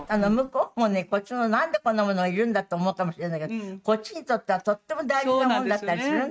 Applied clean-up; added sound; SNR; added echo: neural mask model RNNoise.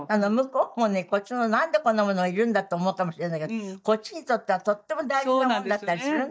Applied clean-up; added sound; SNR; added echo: neural mask model DeepFilterNet 3.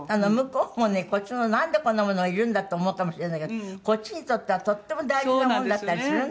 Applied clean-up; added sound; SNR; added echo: none; none; none; none.